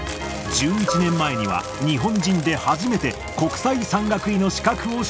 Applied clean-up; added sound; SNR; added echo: none; Coin (dropping); 16 dB; none.